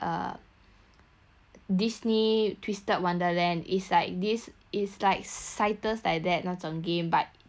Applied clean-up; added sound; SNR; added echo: none; none; none; none.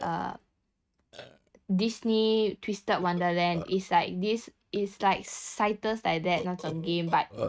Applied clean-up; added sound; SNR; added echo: neural mask model RNNoise.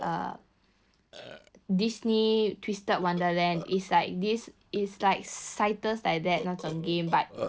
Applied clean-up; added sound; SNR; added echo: neural separator model SepFormer DNS4.